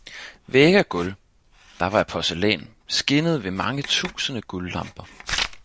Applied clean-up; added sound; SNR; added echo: none; Writing; 14 dB; none.